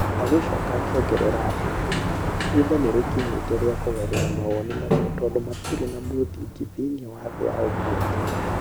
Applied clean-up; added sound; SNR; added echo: none; Sliding door; 0 dB; none.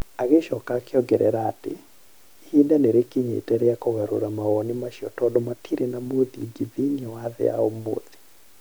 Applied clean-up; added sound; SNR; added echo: none; none; none; none.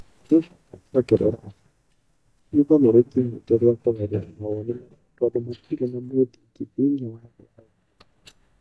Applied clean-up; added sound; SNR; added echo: neural mask model DeepFilterNet 3.